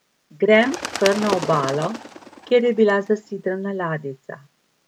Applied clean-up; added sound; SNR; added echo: none; Bird; 11 dB; none.